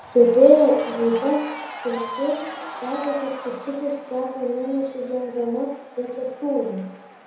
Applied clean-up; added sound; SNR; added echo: none; Crowd / Cheering; 15 dB; reverberation time 1.0 s.